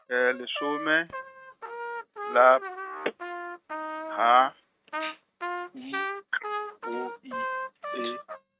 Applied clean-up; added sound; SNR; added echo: neural mask model RNNoise.